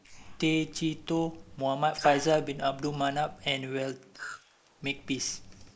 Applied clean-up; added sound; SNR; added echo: neural mask model Resemble Enhance denoiser.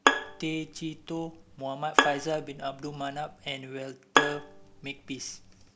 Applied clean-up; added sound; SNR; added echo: none; Bowed string instrument; -4 dB; none.